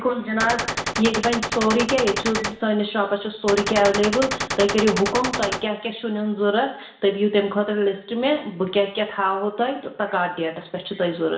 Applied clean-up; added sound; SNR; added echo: none; Gunshot, gunfire; 4 dB; reverberation time 0.7 s.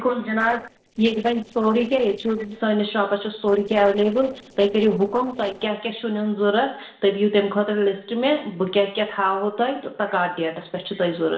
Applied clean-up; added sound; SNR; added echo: neural separator model SepFormer DNS4.